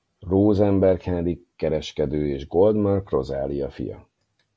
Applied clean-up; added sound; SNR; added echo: none; none; none; none.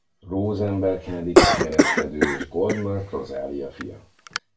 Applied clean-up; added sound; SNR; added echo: none; Cough; -4 dB; reverberation time 0.3 s.